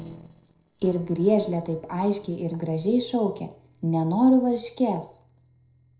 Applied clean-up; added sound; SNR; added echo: neural separator model SepFormer DNS4.